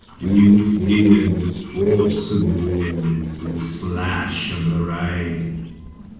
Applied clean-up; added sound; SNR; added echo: neural separator model SepFormer DNS4.